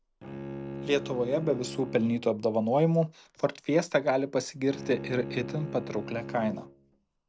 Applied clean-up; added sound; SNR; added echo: none; Bowed string instrument; 12 dB; none.